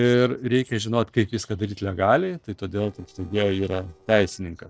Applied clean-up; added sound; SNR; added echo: neural separator model SepFormer DNS4.